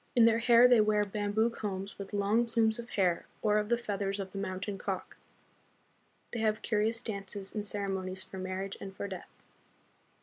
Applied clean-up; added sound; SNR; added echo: none; none; none; none.